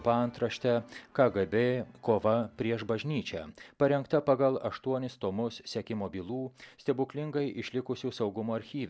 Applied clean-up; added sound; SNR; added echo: none; none; none; none.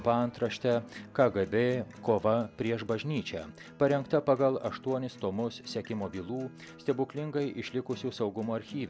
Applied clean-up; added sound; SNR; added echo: none; Acoustic guitar; 19 dB; none.